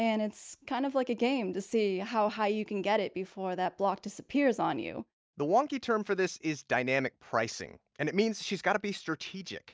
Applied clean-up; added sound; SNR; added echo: none; none; none; none.